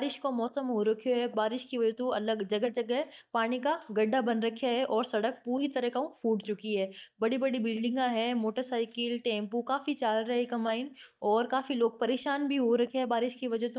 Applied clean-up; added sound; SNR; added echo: neural mask model DeepFilterNet 3.